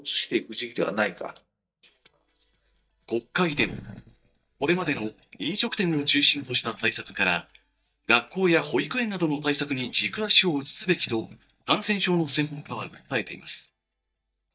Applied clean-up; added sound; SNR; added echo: neural mask model DeepFilterNet 3.